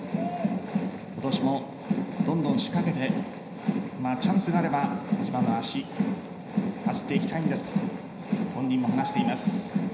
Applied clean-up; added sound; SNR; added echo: none; none; none; reverberation time 0.9 s.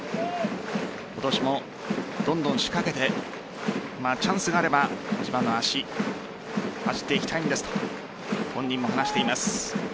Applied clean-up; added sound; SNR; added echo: none; none; none; none.